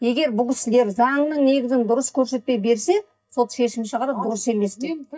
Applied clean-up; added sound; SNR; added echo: neural mask model DeepFilterNet 3.